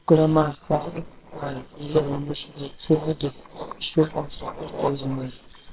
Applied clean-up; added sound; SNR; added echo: neural separator model SepFormer WHAMR!.